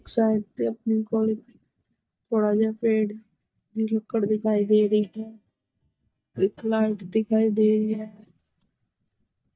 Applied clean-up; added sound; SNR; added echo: neural mask model DeepFilterNet 3.